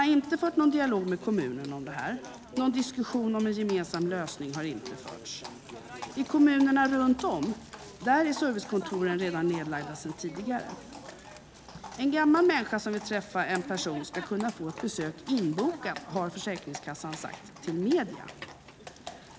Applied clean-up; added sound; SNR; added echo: none; Livestock, farm animals, working animals; 15 dB; none.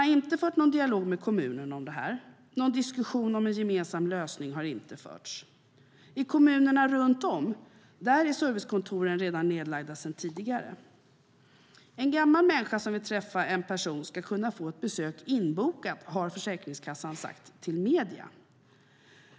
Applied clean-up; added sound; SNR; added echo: none; none; none; none.